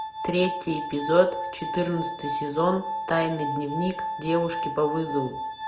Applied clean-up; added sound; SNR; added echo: none; Glass; 6 dB; none.